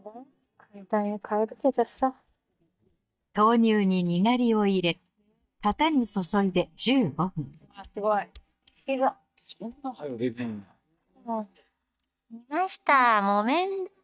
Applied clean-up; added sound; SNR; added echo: neural mask model DeepFilterNet 3.